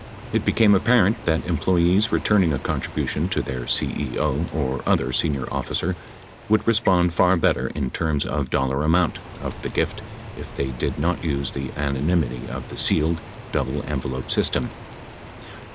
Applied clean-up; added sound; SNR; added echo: none; Rain; 15 dB; none.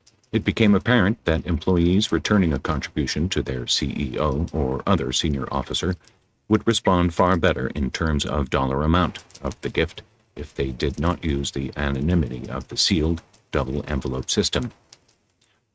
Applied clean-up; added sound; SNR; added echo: neural mask model RNNoise.